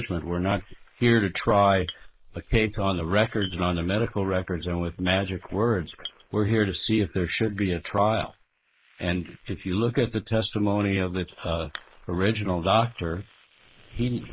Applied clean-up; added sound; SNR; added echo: neural mask model Resemble Enhance denoiser.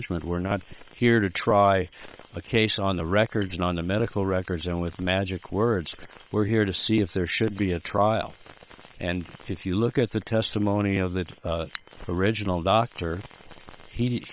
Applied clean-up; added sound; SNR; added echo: neural separator model SepFormer WHAM!.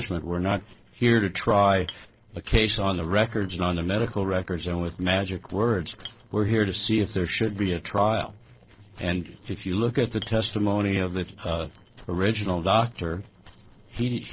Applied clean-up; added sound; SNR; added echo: neural separator model SepFormer DNS4.